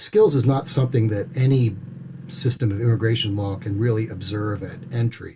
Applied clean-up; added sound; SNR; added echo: none; Engine; 15 dB; reverberation time 0.1 s.